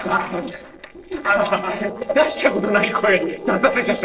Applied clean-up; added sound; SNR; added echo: neural separator model SepFormer DNS4.